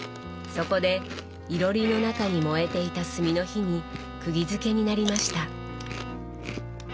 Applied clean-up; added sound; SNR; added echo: none; Bowed string instrument + Chewing, mastication; 10 dB; none.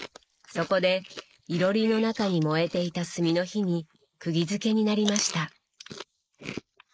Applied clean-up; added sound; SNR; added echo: neural mask model Resemble Enhance denoiser.